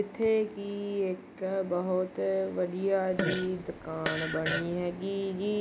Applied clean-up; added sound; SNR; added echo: none; Fart; 4 dB; none.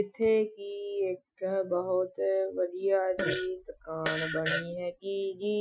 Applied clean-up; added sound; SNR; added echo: classical method Wiener filter.